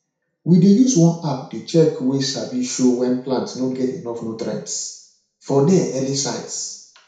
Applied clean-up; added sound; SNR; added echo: none; none; none; reverberation time 0.6 s.